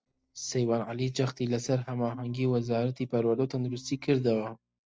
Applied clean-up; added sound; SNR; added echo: neural separator model SepFormer DNS4.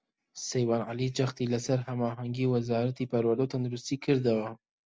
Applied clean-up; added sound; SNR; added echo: none; none; none; none.